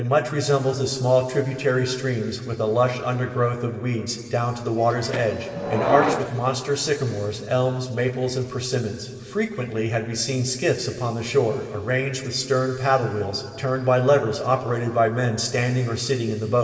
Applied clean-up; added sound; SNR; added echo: none; Subway, metro, underground; 4 dB; reverberation time 2.3 s.